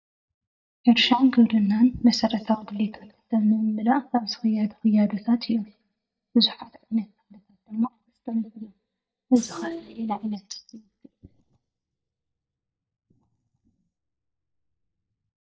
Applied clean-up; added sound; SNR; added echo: neural mask model DeepFilterNet 3.